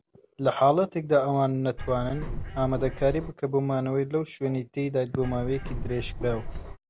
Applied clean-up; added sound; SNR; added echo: none; Bird; 7 dB; none.